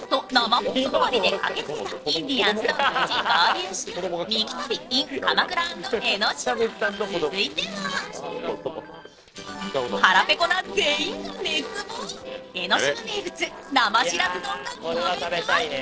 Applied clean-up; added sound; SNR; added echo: neural separator model SepFormer DNS4.